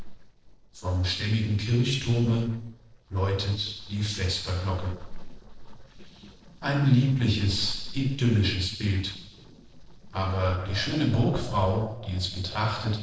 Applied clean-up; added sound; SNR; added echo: neural separator model SepFormer DNS4.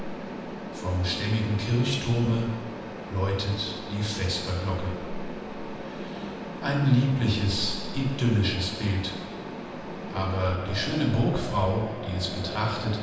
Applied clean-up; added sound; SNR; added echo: none; Mechanisms; 7 dB; reverberation time 1.1 s.